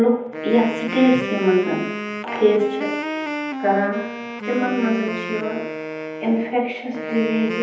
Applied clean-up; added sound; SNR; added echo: none; Wind instrument, woodwind instrument; 7 dB; reverberation time 1.3 s.